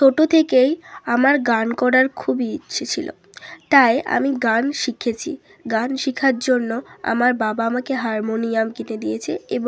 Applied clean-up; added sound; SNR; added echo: none; none; none; none.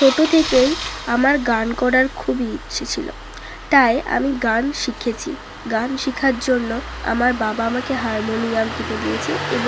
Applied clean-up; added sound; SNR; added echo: none; Engine starting; 10 dB; none.